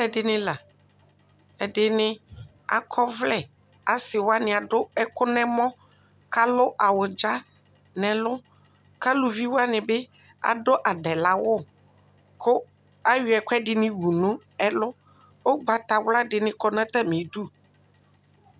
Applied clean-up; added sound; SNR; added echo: none; none; none; none.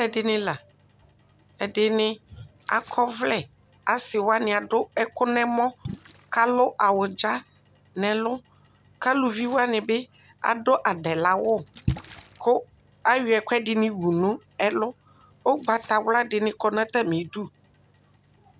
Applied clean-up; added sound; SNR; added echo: none; Splash, splatter; 19 dB; none.